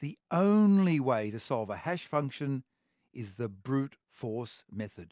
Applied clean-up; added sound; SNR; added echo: none; none; none; none.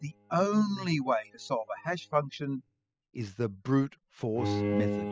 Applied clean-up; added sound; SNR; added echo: classical method spectral subtraction.